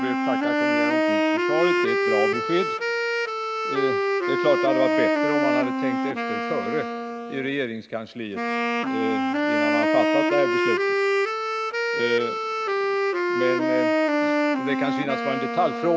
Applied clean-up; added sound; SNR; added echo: none; Wind instrument, woodwind instrument; -5 dB; none.